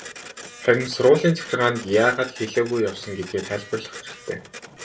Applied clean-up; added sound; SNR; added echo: none; Printer; 17 dB; reverberation time 0.3 s.